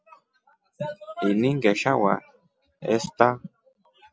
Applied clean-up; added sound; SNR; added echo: none; none; none; none.